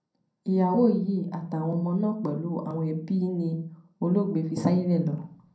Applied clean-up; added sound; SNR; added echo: none; none; none; reverberation time 0.6 s.